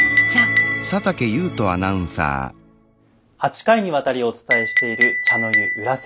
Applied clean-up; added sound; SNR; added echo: none; Chink, clink; -1 dB; none.